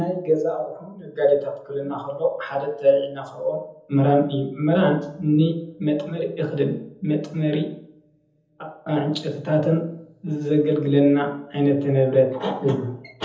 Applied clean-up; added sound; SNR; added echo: none; none; none; reverberation time 0.7 s.